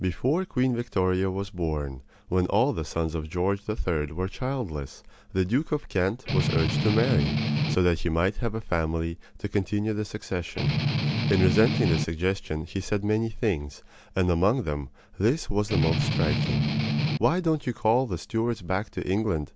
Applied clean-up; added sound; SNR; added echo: none; Strum; -2 dB; none.